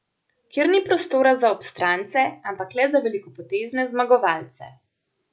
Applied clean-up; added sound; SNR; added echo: none; none; none; none.